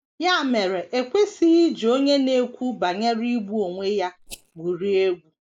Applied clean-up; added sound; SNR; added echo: neural mask model Resemble Enhance denoiser.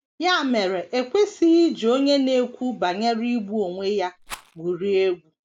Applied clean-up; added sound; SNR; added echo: none; Rattle; 20 dB; none.